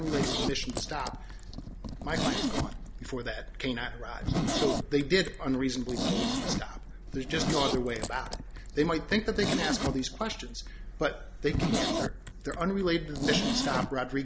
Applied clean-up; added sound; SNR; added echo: none; Zipper (clothing); 2 dB; none.